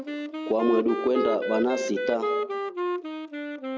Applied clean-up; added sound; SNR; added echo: none; Wind instrument, woodwind instrument; 2 dB; none.